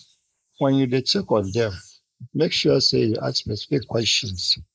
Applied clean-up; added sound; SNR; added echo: neural mask model Resemble Enhance denoiser.